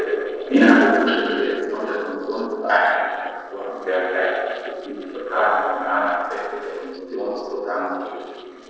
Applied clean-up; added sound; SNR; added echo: neural separator model SepFormer DNS4.